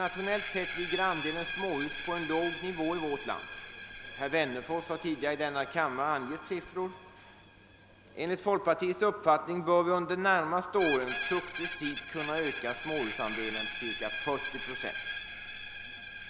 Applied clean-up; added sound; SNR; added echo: none; Screech; 4 dB; none.